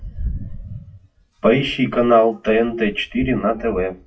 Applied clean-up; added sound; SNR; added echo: classical method WPE with log-MMSE.